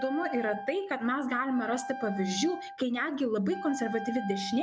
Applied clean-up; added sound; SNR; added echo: none; Wind instrument, woodwind instrument; 10 dB; none.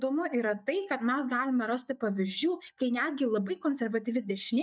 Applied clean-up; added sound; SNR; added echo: neural mask model DeepFilterNet 3.